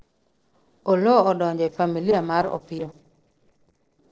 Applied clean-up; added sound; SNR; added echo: neural separator model SepFormer DNS4.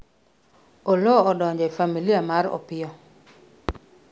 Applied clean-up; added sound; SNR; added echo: none; none; none; none.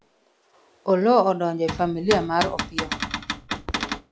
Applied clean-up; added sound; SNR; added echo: classical method log-MMSE.